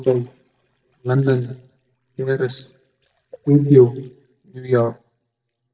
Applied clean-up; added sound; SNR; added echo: neural mask model DeepFilterNet 3.